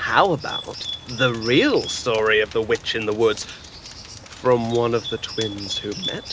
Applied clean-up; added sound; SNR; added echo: none; Bird; 12 dB; none.